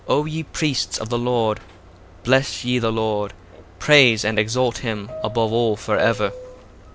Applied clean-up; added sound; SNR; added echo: none; Subway, metro, underground; 18 dB; none.